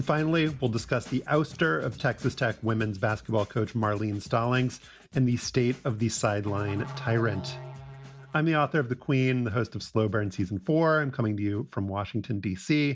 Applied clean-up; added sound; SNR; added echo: none; Musical instrument; 13 dB; none.